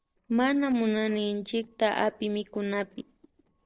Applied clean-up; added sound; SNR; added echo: neural separator model SepFormer DNS4.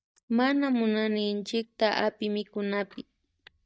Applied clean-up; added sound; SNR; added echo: neural mask model DeepFilterNet 3.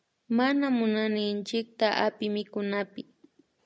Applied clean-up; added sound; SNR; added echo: none; none; none; none.